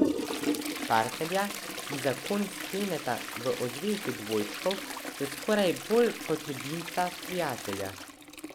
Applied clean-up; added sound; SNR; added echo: none; Toilet flush; 4 dB; none.